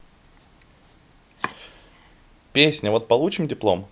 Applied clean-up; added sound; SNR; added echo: none; Domestic sounds, home sounds; 18 dB; none.